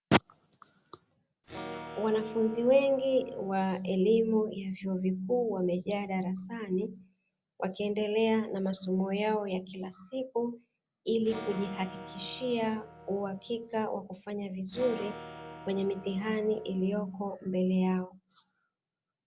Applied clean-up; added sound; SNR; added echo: none; Acoustic guitar / Strum; 15 dB; none.